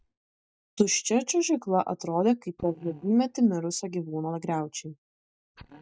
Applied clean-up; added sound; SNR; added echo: neural mask model DeepFilterNet 3.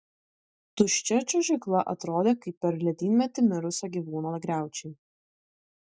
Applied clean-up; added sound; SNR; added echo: none; none; none; none.